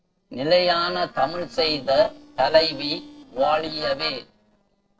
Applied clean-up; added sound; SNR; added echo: neural separator model SepFormer DNS4.